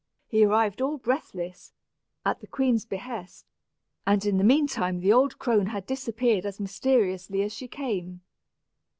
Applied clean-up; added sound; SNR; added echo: none; none; none; none.